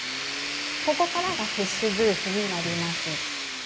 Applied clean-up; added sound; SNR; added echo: none; Tools; 1 dB; none.